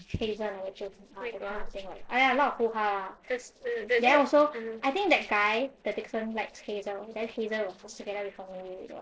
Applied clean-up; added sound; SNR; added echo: neural separator model SepFormer DNS4.